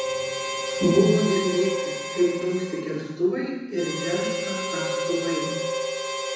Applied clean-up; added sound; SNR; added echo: none; Harmonica; 3 dB; reverberation time 1.1 s.